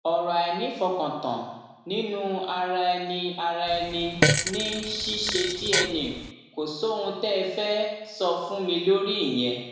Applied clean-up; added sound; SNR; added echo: none; Fart; 1 dB; reverberation time 1.0 s.